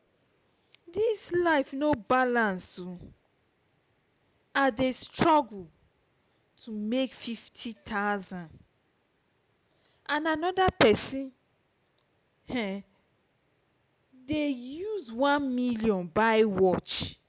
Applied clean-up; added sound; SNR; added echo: none; none; none; none.